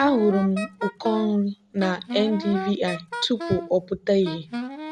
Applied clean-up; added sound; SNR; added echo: none; Wind instrument, woodwind instrument; 10 dB; none.